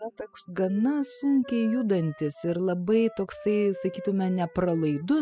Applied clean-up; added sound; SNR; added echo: classical method spectral subtraction.